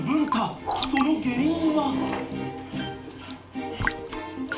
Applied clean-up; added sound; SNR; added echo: none; Raindrop / Drip / Trickle, dribble; 6 dB; reverberation time 0.4 s.